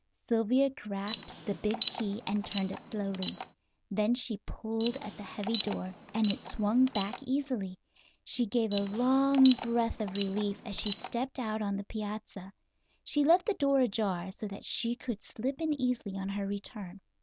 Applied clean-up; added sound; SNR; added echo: none; Alarm; -2 dB; none.